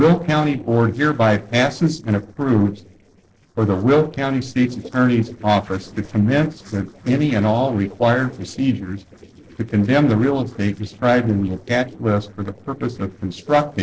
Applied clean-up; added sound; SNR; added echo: neural separator model SepFormer DNS4.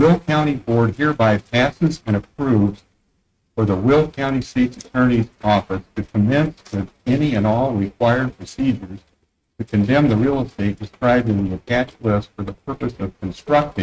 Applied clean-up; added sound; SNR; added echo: neural mask model RNNoise.